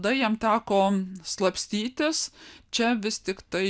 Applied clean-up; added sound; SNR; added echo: none; none; none; none.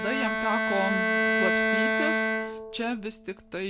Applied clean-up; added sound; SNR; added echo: none; Bowed string instrument; -5 dB; none.